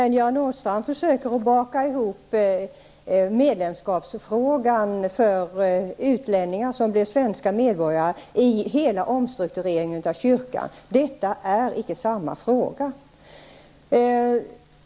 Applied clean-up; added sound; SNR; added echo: none; none; none; none.